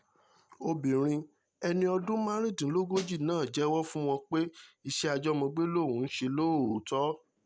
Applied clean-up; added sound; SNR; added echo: none; Snare drum; 12 dB; none.